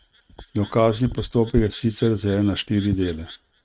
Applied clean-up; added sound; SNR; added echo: neural mask model RNNoise.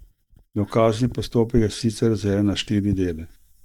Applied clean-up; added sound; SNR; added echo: neural mask model DeepFilterNet 3.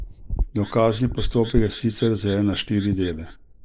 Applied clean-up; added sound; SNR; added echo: neural mask model Resemble Enhance denoiser.